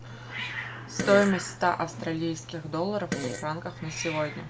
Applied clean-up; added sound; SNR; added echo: none; Fart + Hiss; 8 dB; none.